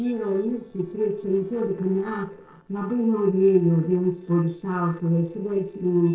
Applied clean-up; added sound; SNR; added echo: neural separator model SepFormer DNS4.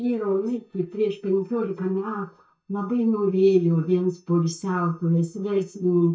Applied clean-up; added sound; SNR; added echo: neural mask model DeepFilterNet 3.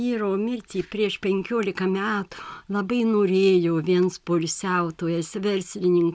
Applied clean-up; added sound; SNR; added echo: none; none; none; none.